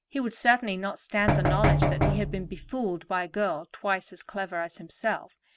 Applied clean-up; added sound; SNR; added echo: none; Knock; -5 dB; none.